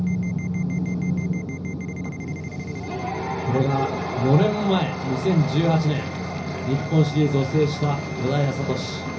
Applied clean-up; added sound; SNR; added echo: none; Ringtone; 19 dB; reverberation time 0.5 s.